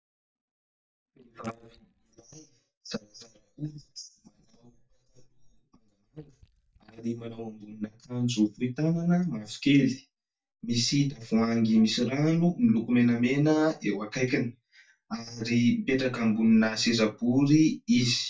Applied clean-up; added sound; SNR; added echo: neural mask model DeepFilterNet 3.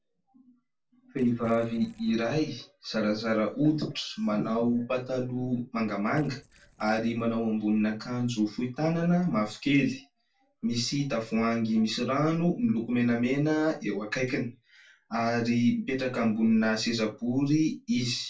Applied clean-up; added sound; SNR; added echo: neural separator model SepFormer DNS4.